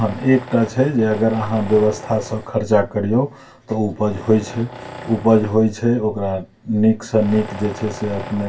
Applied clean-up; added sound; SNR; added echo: none; Tools; 17 dB; reverberation time 0.2 s.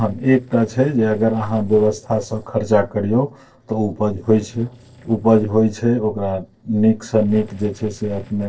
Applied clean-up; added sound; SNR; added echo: neural separator model SepFormer DNS4.